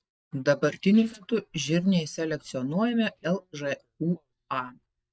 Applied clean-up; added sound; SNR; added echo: neural mask model DeepFilterNet 3.